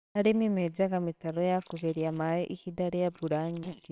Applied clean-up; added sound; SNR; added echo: neural separator model SepFormer WHAMR!.